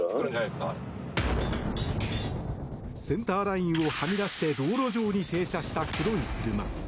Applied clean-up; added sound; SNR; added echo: none; none; none; none.